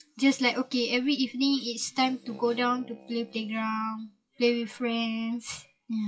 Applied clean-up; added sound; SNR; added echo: classical method WPE with log-MMSE.